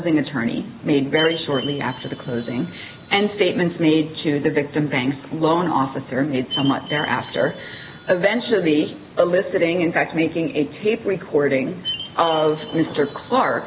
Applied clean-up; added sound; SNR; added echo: none; Chime; 17 dB; none.